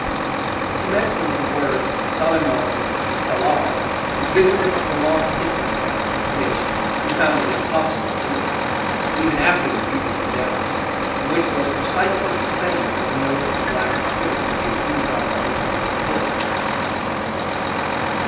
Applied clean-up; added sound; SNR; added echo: none; Truck; -3 dB; reverberation time 0.8 s.